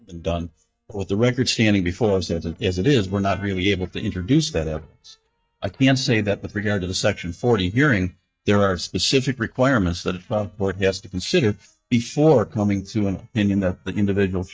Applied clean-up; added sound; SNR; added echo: neural mask model DeepFilterNet 3.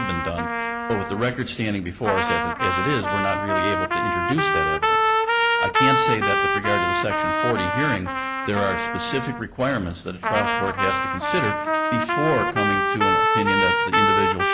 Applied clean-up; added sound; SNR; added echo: none; Trumpet; -4 dB; none.